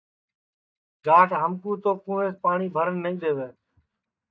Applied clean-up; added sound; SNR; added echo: neural mask model DeepFilterNet 3.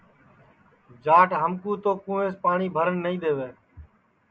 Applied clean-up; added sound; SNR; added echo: none; none; none; none.